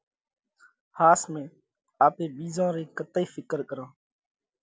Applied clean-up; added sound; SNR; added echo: none; none; none; none.